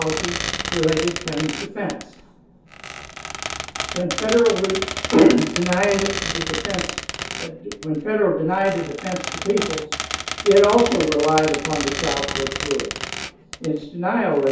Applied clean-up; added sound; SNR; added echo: none; Squeak; 7 dB; reverberation time 0.6 s.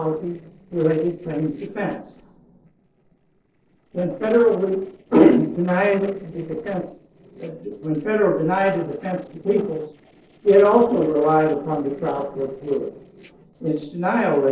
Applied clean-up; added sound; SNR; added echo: neural separator model SepFormer DNS4.